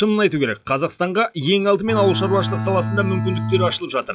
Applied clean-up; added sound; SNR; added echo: classical method log-MMSE.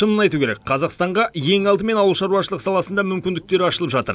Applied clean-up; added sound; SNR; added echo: none; none; none; none.